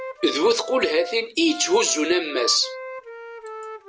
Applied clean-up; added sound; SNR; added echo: none; Wind instrument, woodwind instrument; 12 dB; none.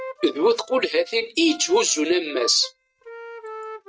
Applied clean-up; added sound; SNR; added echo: neural mask model RNNoise.